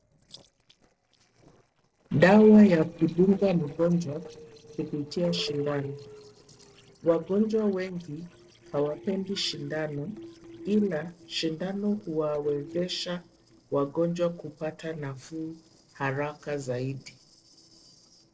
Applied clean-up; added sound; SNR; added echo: neural separator model SepFormer DNS4.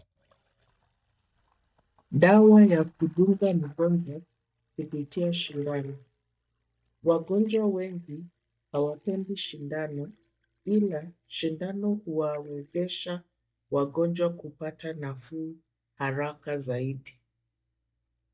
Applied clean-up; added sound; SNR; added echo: neural mask model DeepFilterNet 3.